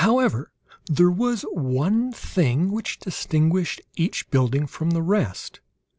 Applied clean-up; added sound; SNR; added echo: none; none; none; none.